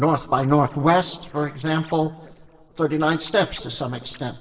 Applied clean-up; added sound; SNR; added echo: neural separator model SepFormer DNS4.